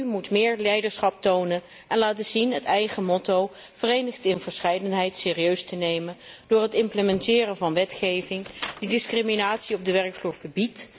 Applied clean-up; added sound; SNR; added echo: none; none; none; none.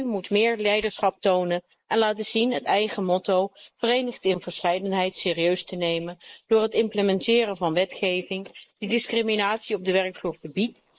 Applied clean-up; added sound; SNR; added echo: neural mask model Resemble Enhance denoiser.